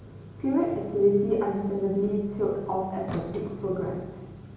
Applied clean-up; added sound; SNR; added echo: none; Sliding door; 19 dB; reverberation time 1.0 s.